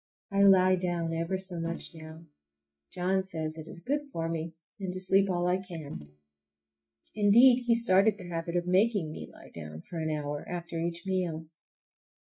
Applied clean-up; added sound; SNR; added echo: neural mask model DeepFilterNet 3.